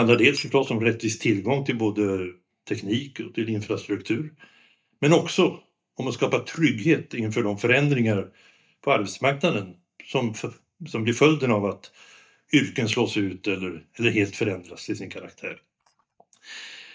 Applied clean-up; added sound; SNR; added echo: neural mask model DeepFilterNet 3.